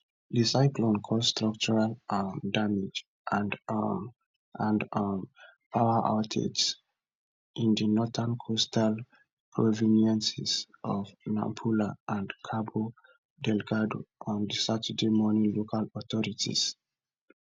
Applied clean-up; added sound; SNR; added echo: none; none; none; none.